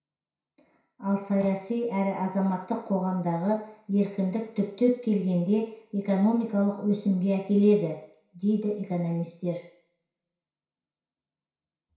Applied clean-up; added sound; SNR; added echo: none; none; none; reverberation time 0.6 s.